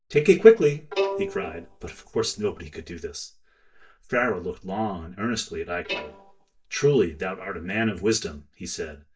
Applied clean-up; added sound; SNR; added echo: neural mask model DeepFilterNet 3.